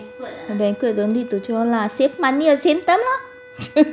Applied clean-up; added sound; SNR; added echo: none; Wind instrument, woodwind instrument; 20 dB; none.